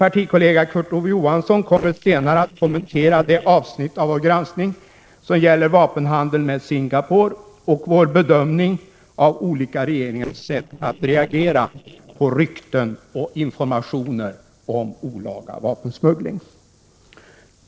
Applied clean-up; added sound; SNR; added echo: neural separator model SepFormer DNS4.